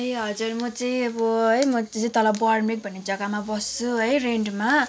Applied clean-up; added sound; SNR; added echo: none; none; none; none.